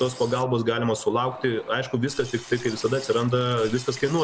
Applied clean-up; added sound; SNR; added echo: none; Liquid; 18 dB; none.